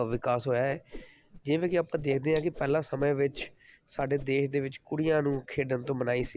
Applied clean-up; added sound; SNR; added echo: none; Whoosh, swoosh, swish; 18 dB; none.